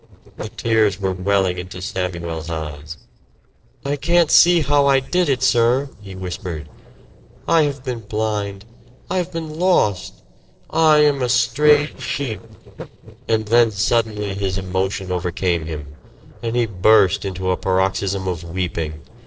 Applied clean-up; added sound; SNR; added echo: neural separator model SepFormer DNS4.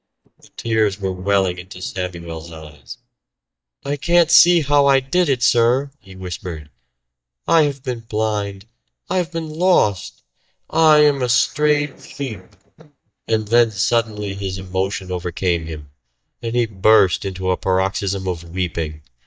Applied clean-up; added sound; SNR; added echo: neural mask model DeepFilterNet 3.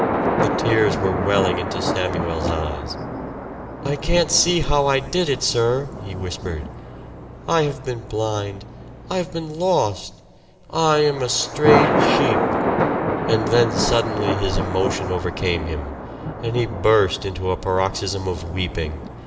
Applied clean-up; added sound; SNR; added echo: none; Thunder; 3 dB; reverberation time 1.7 s.